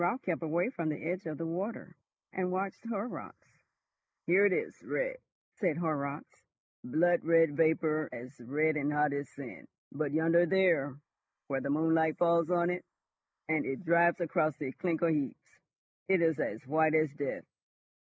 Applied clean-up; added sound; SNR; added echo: neural mask model Resemble Enhance denoiser.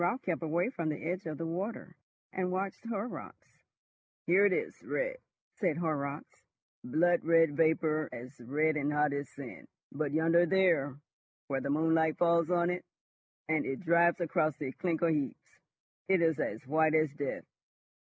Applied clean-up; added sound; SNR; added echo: none; none; none; none.